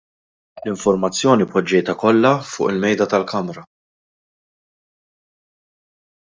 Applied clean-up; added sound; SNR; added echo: neural mask model DeepFilterNet 3.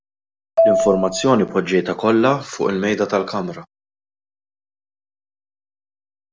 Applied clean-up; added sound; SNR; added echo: none; Marimba, xylophone; 1 dB; none.